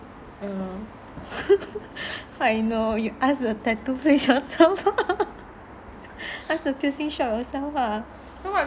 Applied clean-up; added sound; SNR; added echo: none; none; none; none.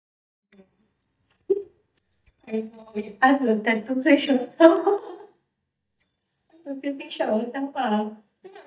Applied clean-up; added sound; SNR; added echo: neural mask model DeepFilterNet 3.